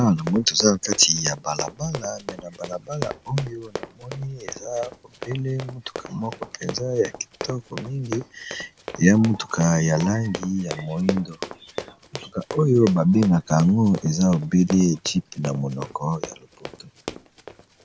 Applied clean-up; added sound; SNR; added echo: none; Run; 13 dB; none.